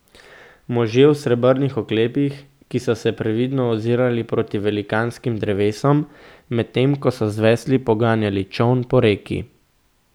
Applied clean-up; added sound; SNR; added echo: none; none; none; none.